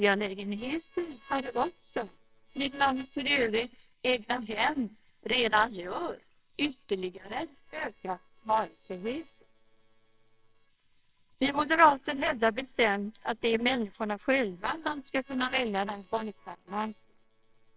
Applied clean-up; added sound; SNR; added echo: neural separator model SepFormer WHAMR!.